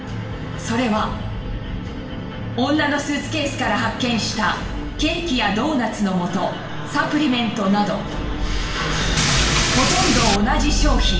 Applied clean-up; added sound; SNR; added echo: none; Rain; -1 dB; reverberation time 0.9 s.